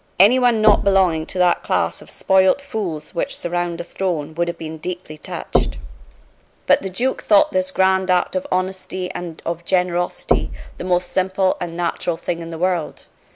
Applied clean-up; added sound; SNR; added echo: none; Knock; 6 dB; none.